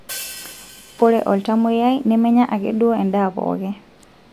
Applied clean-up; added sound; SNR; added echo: none; Hi-hat; 19 dB; none.